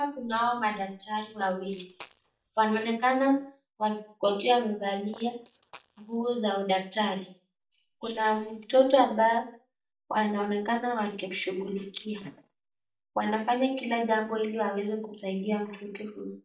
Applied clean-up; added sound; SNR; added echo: neural mask model DeepFilterNet 3.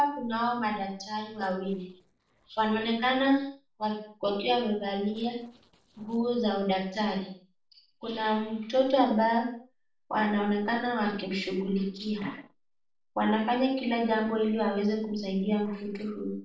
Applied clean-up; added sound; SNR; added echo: neural separator model SepFormer DNS4.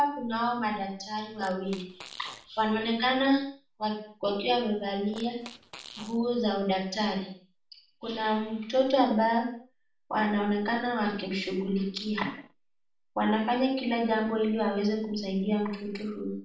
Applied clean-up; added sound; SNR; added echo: none; Fart; 19 dB; reverberation time 0.5 s.